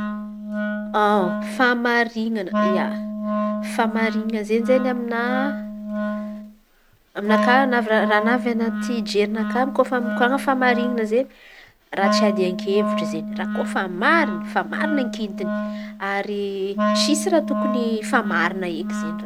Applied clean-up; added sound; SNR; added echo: none; Wind instrument, woodwind instrument; 3 dB; none.